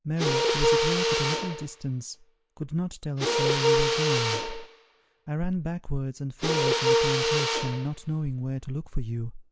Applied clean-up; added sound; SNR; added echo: none; Mechanisms; -3 dB; none.